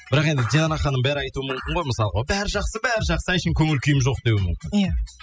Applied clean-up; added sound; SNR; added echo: classical method spectral subtraction.